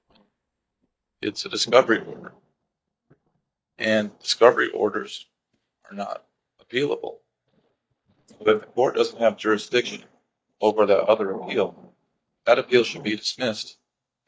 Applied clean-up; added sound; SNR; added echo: neural mask model DeepFilterNet 3.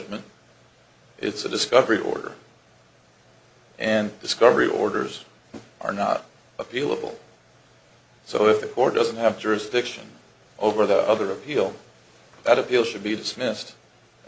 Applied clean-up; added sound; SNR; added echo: none; none; none; none.